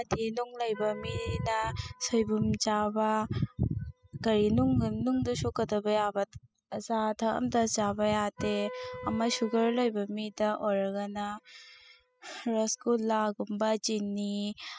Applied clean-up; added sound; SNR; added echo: classical method spectral subtraction.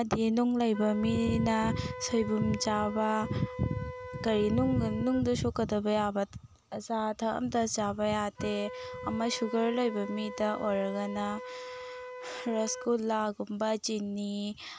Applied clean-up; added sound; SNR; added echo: none; Wind instrument, woodwind instrument; 13 dB; none.